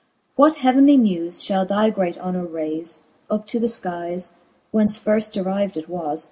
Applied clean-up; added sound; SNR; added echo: none; none; none; none.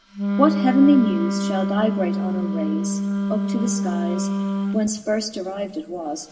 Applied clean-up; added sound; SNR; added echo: none; Wind instrument, woodwind instrument; 1 dB; reverberation time 2.4 s.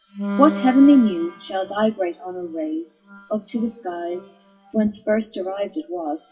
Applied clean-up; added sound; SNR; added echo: classical method WPE with log-MMSE.